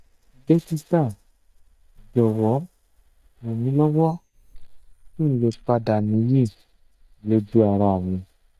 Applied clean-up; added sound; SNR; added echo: neural mask model DeepFilterNet 3.